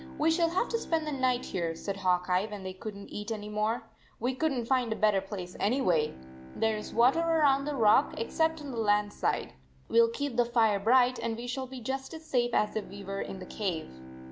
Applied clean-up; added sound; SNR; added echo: none; Bowed string instrument; 18 dB; none.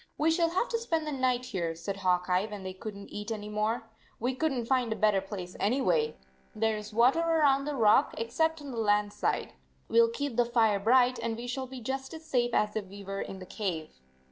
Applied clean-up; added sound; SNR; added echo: neural separator model SepFormer DNS4.